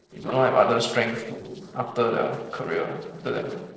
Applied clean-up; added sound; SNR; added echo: neural separator model SepFormer DNS4.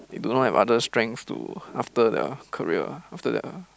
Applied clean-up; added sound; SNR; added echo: none; none; none; none.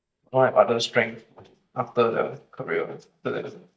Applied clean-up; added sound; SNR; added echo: neural mask model DeepFilterNet 3.